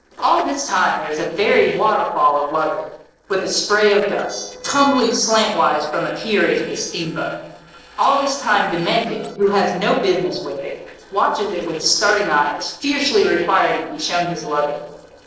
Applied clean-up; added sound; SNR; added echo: neural separator model SepFormer DNS4.